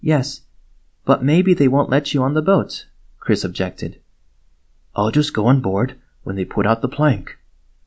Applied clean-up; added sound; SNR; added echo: none; none; none; none.